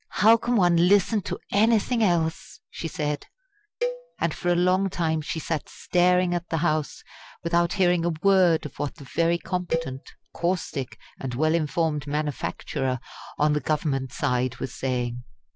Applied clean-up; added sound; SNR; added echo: none; Cowbell; 10 dB; none.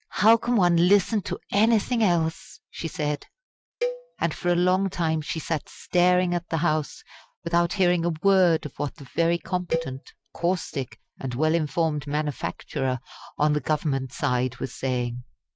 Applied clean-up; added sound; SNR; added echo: neural mask model RNNoise.